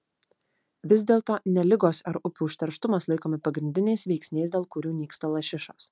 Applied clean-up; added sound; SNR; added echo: none; none; none; none.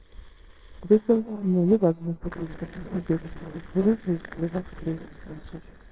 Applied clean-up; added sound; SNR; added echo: neural separator model SepFormer WHAMR!.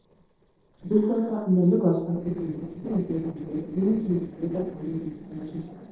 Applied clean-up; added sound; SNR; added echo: neural separator model SepFormer DNS4.